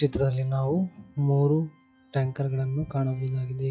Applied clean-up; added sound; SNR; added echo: classical method log-MMSE.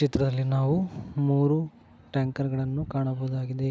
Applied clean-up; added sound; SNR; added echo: none; none; none; none.